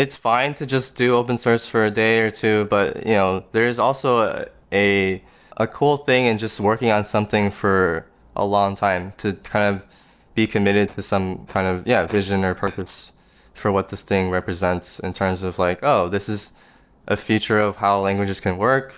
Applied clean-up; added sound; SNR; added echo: neural separator model SepFormer DNS4.